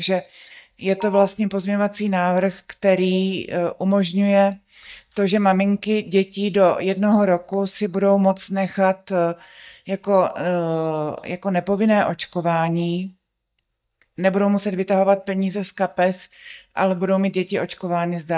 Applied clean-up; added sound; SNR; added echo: neural mask model DeepFilterNet 3.